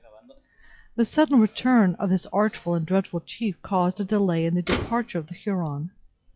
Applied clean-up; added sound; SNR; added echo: classical method log-MMSE.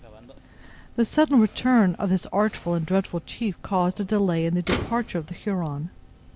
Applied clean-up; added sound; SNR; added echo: none; Motor vehicle (road); 14 dB; none.